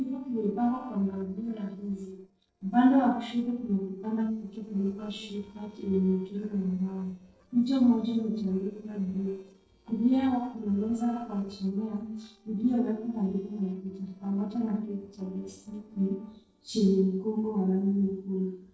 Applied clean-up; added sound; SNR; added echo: neural separator model SepFormer DNS4.